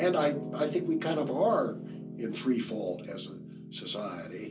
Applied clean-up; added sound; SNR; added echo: none; Piano; 9 dB; reverberation time 0.3 s.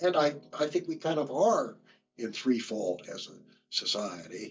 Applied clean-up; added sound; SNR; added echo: neural mask model DeepFilterNet 3.